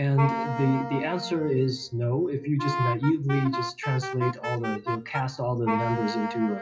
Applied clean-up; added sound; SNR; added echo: classical method WPE with log-MMSE.